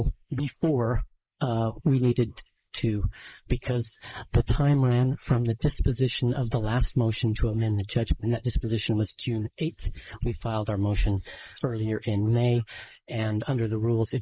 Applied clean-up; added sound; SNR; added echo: neural mask model Resemble Enhance denoiser.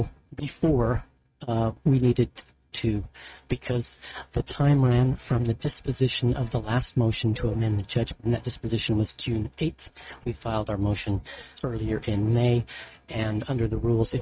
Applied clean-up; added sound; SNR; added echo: neural mask model RNNoise.